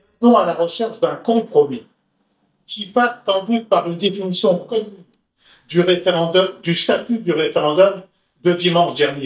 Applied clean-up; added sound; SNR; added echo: neural mask model DeepFilterNet 3.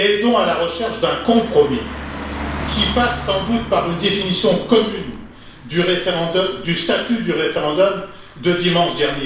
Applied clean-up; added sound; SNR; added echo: none; Car passing by; 13 dB; reverberation time 0.7 s.